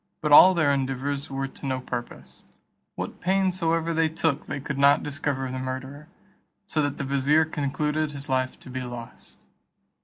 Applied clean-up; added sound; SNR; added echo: none; none; none; none.